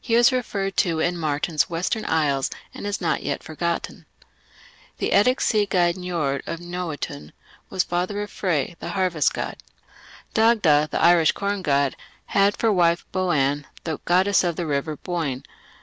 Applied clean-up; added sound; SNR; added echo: none; none; none; none.